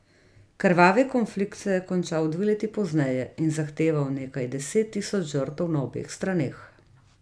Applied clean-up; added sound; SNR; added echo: none; none; none; none.